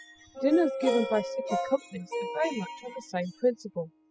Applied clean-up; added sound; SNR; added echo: classical method spectral subtraction.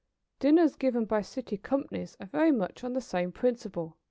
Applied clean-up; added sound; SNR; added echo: none; none; none; none.